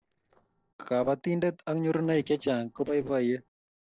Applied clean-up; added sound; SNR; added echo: neural separator model SepFormer DNS4.